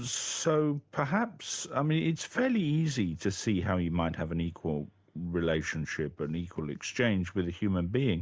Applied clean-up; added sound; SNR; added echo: none; none; none; none.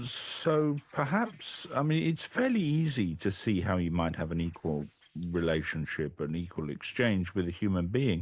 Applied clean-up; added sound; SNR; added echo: neural mask model Resemble Enhance denoiser.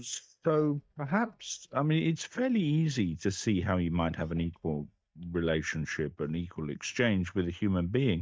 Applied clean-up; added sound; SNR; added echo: neural mask model DeepFilterNet 3.